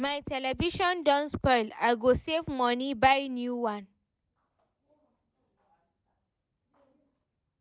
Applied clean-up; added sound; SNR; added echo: none; none; none; none.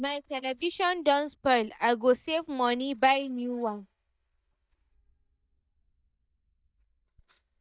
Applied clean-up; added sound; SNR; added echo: neural mask model DeepFilterNet 3.